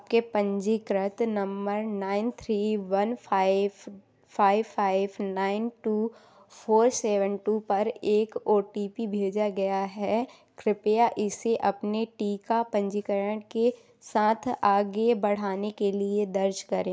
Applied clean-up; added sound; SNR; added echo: none; none; none; none.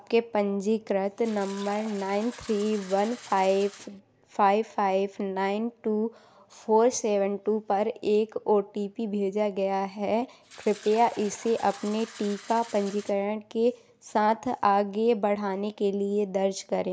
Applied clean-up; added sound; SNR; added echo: none; Fill (with liquid); 20 dB; none.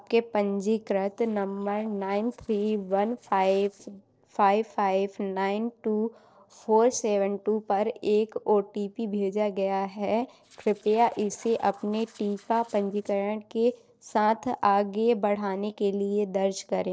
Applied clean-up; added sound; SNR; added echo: neural separator model SepFormer DNS4.